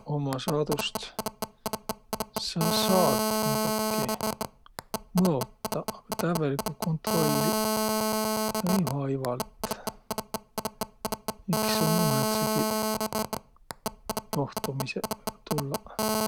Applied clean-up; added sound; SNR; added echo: none; Telephone; -2 dB; none.